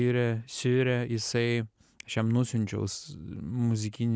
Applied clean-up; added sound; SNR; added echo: none; none; none; none.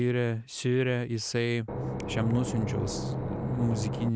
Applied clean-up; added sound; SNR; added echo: none; Engine / Boat, Water vehicle; 3 dB; none.